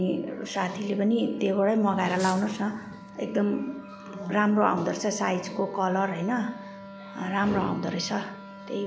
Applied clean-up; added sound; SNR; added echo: none; Fireworks + Wind instrument, woodwind instrument; 16 dB; none.